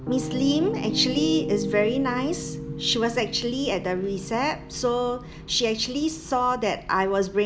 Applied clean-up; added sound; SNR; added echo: none; Piano; 9 dB; none.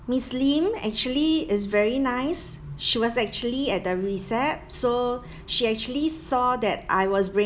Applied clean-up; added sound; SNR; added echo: none; none; none; none.